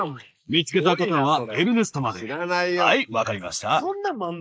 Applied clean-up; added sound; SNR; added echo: neural mask model Resemble Enhance denoiser.